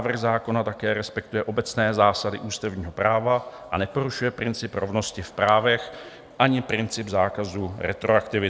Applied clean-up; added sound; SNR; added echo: none; none; none; none.